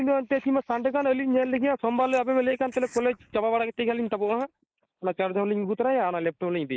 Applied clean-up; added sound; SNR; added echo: neural mask model Resemble Enhance denoiser.